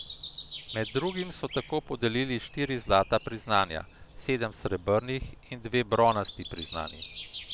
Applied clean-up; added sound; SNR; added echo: none; Breathing; 12 dB; none.